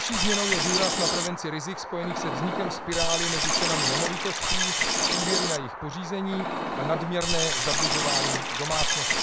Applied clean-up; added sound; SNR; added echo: none; Liquid; -5 dB; none.